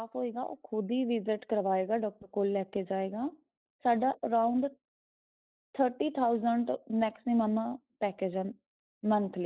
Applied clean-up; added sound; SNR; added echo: neural mask model DeepFilterNet 3.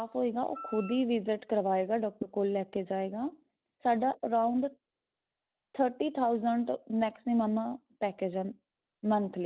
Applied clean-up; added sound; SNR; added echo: none; Wind instrument, woodwind instrument; 14 dB; none.